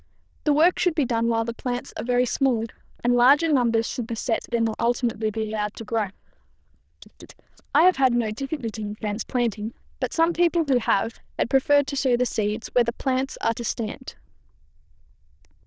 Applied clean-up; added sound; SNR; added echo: neural diffusion model UNIVERSE++.